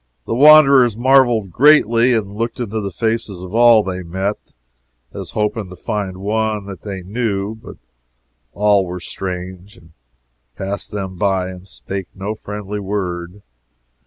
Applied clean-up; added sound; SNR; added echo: none; none; none; none.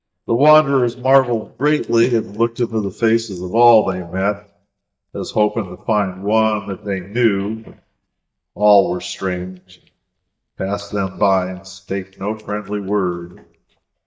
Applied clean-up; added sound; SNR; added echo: neural mask model DeepFilterNet 3.